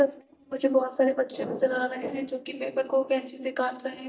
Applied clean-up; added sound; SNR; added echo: neural mask model DeepFilterNet 3.